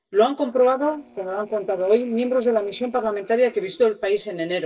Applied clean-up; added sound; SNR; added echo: neural separator model SepFormer DNS4.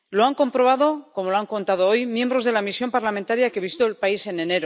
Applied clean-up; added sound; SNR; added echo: none; none; none; none.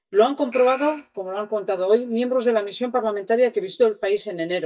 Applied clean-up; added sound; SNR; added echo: neural mask model DeepFilterNet 3.